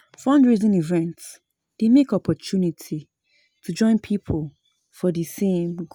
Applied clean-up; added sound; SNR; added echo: none; none; none; none.